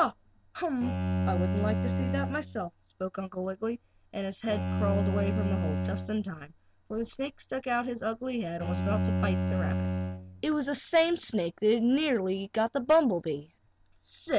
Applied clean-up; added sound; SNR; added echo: none; Bowed string instrument; 0 dB; none.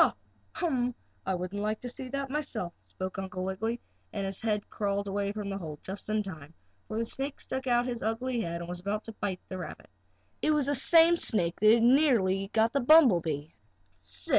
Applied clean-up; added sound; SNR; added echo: none; none; none; none.